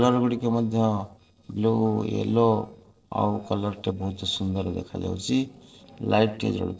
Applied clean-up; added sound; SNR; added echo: neural separator model SepFormer DNS4.